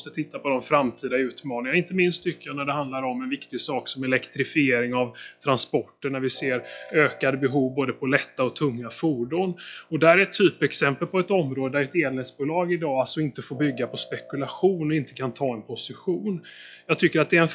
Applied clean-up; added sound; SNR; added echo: classical method log-MMSE.